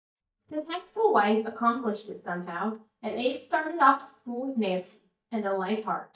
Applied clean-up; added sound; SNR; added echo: neural mask model DeepFilterNet 3.